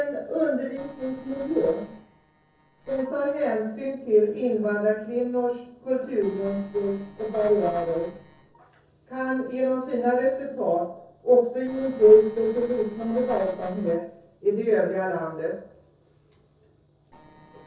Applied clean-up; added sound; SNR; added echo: neural separator model SepFormer DNS4.